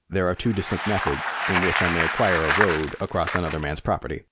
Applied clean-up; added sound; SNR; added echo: none; Bicycle; 2 dB; none.